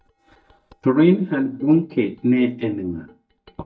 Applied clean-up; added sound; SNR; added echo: neural mask model DeepFilterNet 3.